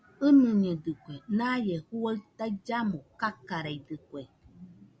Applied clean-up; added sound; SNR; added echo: none; none; none; none.